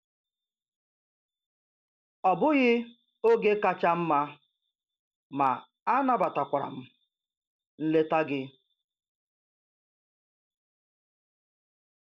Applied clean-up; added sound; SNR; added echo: none; none; none; none.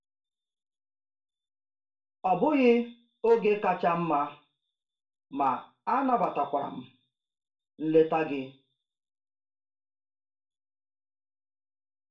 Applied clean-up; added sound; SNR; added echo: none; none; none; reverberation time 0.3 s.